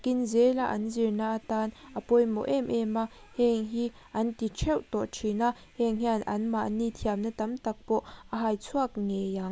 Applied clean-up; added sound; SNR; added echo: none; none; none; none.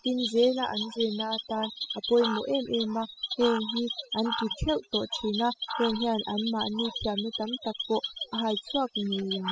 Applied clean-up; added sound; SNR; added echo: classical method spectral subtraction.